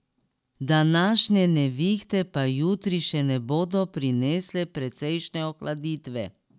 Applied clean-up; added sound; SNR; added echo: none; none; none; none.